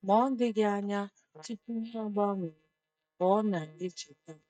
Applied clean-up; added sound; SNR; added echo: neural mask model DeepFilterNet 3.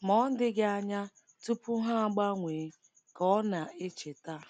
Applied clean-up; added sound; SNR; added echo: none; none; none; none.